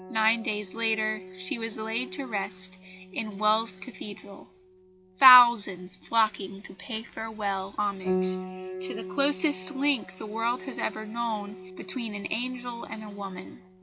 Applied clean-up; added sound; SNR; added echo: none; Piano; 11 dB; none.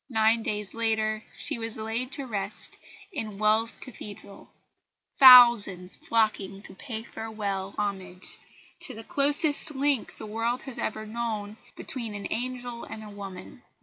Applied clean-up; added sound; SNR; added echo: none; none; none; none.